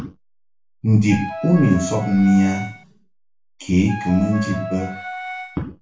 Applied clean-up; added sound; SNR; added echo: none; Wind instrument, woodwind instrument; 10 dB; reverberation time 0.3 s.